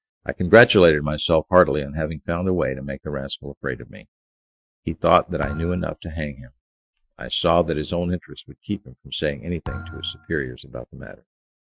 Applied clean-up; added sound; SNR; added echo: classical method Wiener filter.